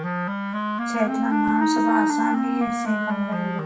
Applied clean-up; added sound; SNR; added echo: none; Wind instrument, woodwind instrument; -3 dB; reverberation time 0.6 s.